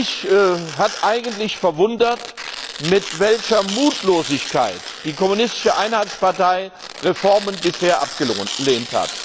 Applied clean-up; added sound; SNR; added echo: none; Tearing; 11 dB; none.